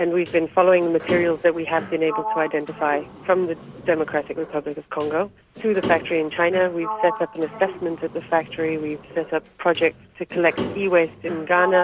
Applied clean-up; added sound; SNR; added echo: none; Sliding door; 11 dB; none.